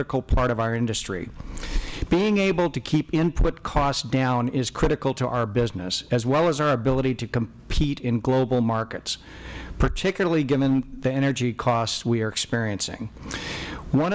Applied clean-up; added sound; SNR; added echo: none; none; none; none.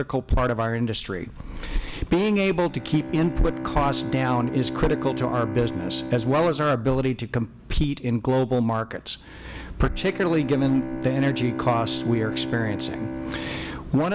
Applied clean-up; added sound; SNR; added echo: none; Bowed string instrument; 9 dB; none.